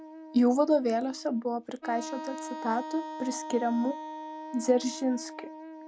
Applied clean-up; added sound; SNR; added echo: none; Wind instrument, woodwind instrument; 11 dB; none.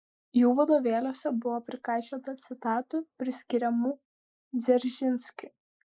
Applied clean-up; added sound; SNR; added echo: neural mask model Resemble Enhance denoiser.